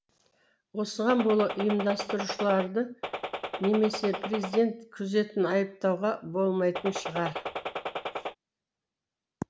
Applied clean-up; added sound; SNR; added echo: none; Gunshot, gunfire; 6 dB; none.